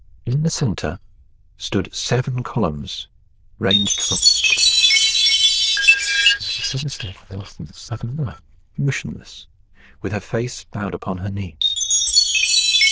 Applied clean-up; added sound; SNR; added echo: neural diffusion model UNIVERSE++.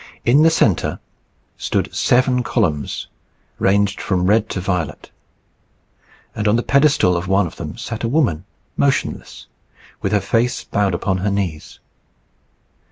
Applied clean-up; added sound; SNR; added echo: none; none; none; none.